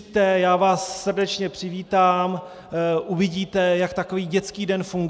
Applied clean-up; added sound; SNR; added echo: none; none; none; none.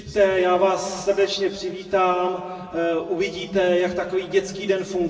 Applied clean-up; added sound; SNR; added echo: none; none; none; reverberation time 1.6 s.